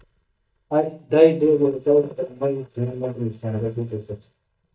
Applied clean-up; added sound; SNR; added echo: neural mask model DeepFilterNet 3.